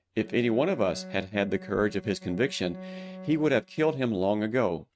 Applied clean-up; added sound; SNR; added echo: neural mask model RNNoise.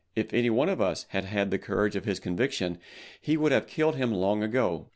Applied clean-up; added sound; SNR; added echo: none; none; none; none.